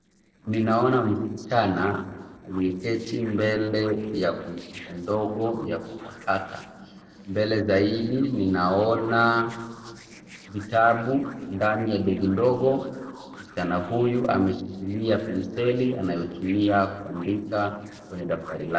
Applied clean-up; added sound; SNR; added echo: neural separator model SepFormer DNS4.